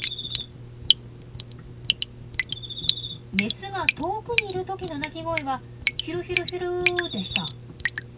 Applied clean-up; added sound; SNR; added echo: none; Drip; -2 dB; reverberation time 0.4 s.